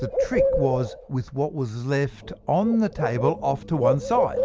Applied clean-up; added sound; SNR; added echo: none; Bird; 2 dB; none.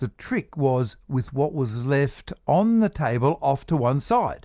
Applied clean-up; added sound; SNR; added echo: none; none; none; none.